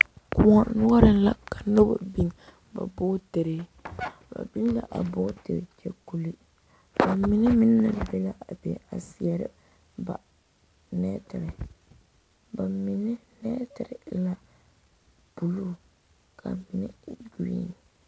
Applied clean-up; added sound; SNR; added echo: none; none; none; none.